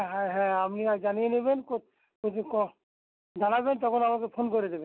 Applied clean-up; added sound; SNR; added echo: none; none; none; none.